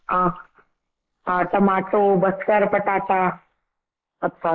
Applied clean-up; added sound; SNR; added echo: neural mask model Resemble Enhance denoiser.